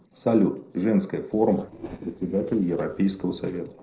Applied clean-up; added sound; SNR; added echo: neural separator model SepFormer DNS4.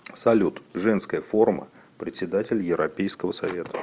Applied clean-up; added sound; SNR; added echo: none; none; none; none.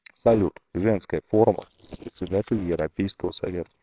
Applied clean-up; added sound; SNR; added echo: neural separator model SepFormer WHAMR!.